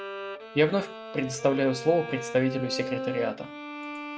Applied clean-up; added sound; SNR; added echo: none; Bowed string instrument; 8 dB; none.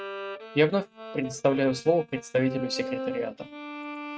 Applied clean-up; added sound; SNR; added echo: neural mask model RNNoise.